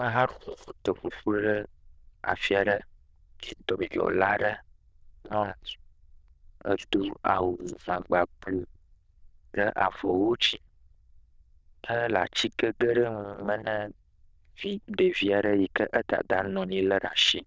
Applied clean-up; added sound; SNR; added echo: neural diffusion model UNIVERSE++.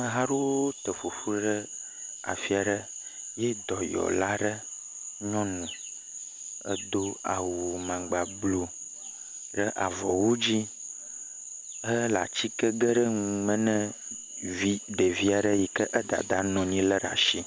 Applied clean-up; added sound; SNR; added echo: none; Frog; 11 dB; none.